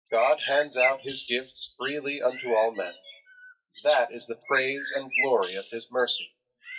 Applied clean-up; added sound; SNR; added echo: classical method WPE with log-MMSE.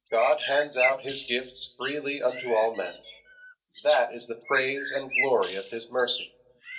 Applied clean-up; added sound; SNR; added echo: none; Bird; 8 dB; reverberation time 0.2 s.